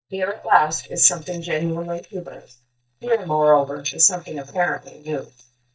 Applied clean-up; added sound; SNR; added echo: neural mask model DeepFilterNet 3.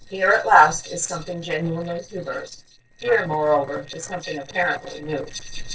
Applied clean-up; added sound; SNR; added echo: neural separator model SepFormer DNS4.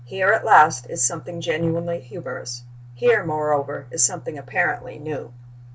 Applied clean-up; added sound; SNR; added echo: none; none; none; none.